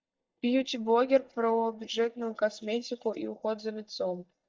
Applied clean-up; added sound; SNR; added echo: neural mask model DeepFilterNet 3.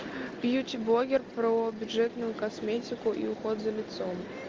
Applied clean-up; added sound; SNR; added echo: none; none; none; none.